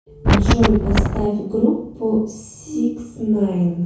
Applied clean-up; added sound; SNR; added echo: none; Wind; -4 dB; reverberation time 0.6 s.